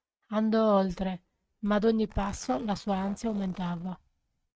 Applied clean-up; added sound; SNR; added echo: neural mask model RNNoise.